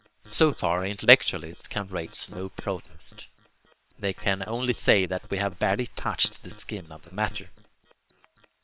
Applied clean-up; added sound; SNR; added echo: neural separator model SepFormer WHAM!.